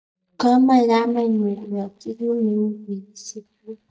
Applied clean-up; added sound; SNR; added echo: neural mask model DeepFilterNet 3.